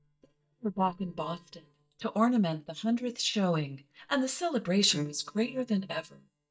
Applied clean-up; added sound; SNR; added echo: neural mask model DeepFilterNet 3.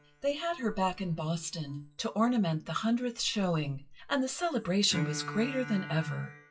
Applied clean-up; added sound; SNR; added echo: classical method WPE with log-MMSE.